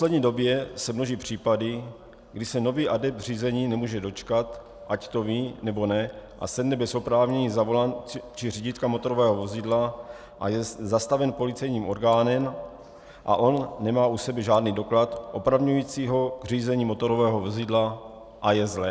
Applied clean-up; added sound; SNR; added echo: none; none; none; none.